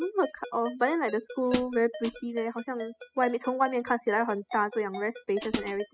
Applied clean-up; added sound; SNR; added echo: classical method spectral subtraction.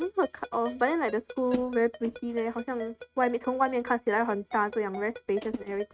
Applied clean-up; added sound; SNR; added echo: neural mask model RNNoise.